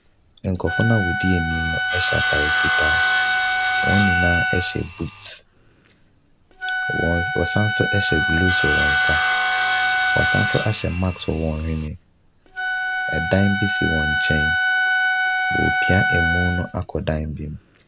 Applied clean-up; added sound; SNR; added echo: none; Sawing + Wind instrument, woodwind instrument; -3 dB; none.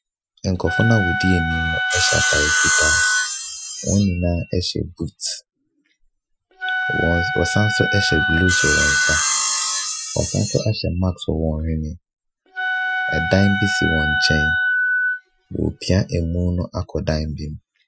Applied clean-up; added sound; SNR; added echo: classical method Wiener filter.